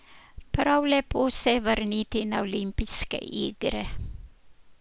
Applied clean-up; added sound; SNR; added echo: none; none; none; none.